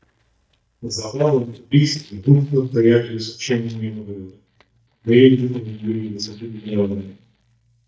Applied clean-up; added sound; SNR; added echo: neural mask model DeepFilterNet 3.